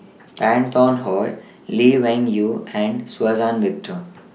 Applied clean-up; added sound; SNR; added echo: none; none; none; none.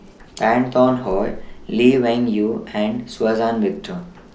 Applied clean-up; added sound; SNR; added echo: none; Hands; 19 dB; none.